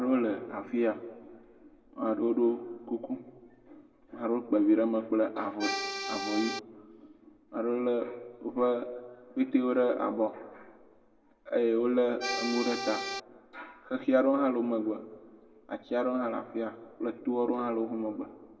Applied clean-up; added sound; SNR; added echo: none; Accordion; 3 dB; reverberation time 1.1 s.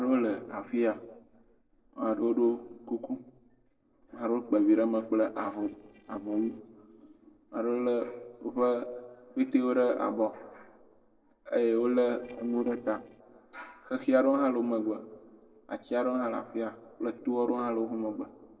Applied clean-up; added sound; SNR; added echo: neural separator model SepFormer DNS4.